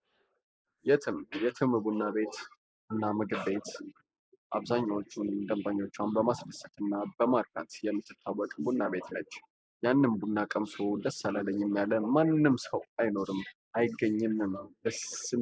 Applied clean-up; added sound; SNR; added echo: neural mask model Resemble Enhance denoiser.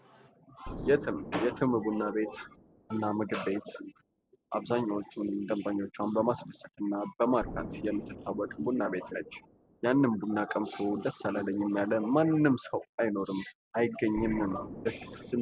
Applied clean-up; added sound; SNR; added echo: none; Explosion; 16 dB; none.